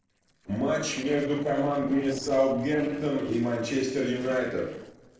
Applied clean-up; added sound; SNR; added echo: neural separator model SepFormer DNS4.